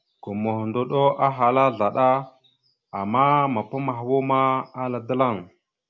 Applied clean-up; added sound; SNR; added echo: none; none; none; none.